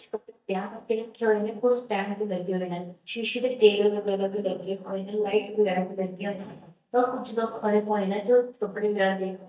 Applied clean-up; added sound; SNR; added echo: neural mask model DeepFilterNet 3.